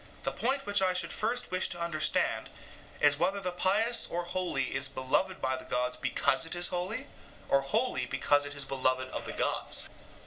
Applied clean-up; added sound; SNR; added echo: none; none; none; none.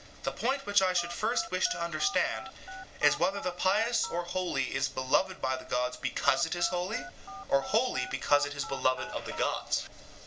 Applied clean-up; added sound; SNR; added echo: none; Telephone; 13 dB; none.